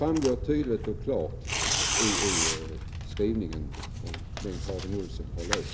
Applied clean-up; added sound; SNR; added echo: none; Tearing; 0 dB; none.